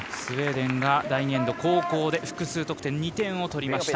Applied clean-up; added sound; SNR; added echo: none; none; none; none.